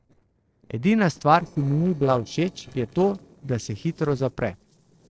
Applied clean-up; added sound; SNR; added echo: neural separator model SepFormer DNS4.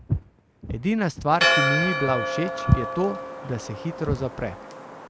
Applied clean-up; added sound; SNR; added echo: none; Walk, footsteps + Church bell; -1 dB; none.